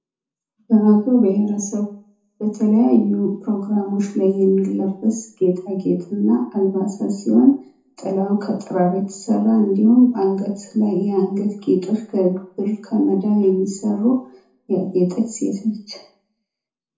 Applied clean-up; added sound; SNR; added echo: none; none; none; reverberation time 0.6 s.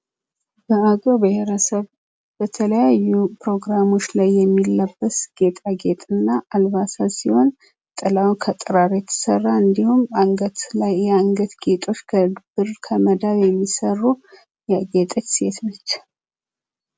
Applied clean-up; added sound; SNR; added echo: none; none; none; none.